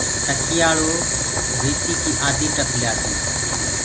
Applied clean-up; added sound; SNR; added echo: none; Boiling; -4 dB; none.